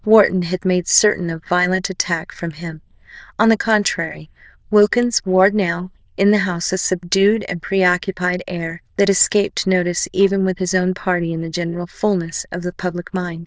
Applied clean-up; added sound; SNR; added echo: neural diffusion model UNIVERSE++.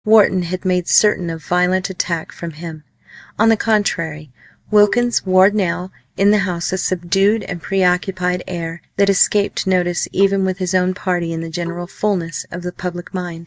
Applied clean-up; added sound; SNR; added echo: neural mask model DeepFilterNet 3.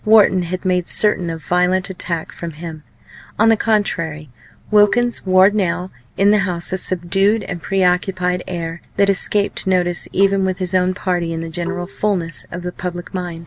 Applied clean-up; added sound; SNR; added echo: none; Marimba, xylophone; 14 dB; none.